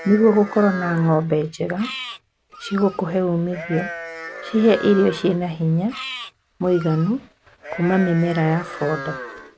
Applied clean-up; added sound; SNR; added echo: none; Livestock, farm animals, working animals; 13 dB; none.